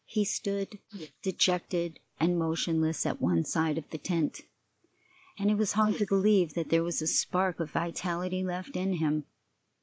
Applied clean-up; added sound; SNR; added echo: neural mask model Resemble Enhance denoiser.